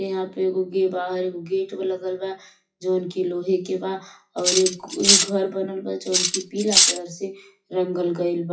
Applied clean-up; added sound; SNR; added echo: classical method WPE with log-MMSE.